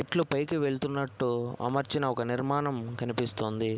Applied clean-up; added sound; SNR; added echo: none; none; none; none.